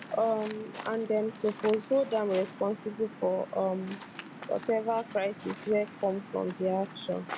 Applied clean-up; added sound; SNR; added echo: none; Waves, surf; 14 dB; none.